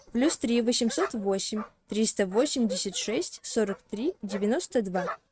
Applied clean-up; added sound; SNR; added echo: neural mask model RNNoise.